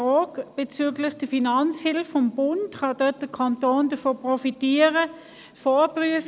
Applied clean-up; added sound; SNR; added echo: none; none; none; none.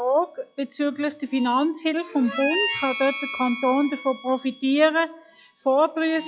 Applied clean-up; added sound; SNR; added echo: classical method log-MMSE.